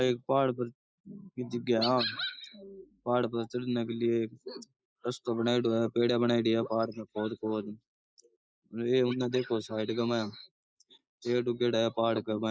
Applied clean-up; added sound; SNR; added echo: neural mask model Resemble Enhance denoiser.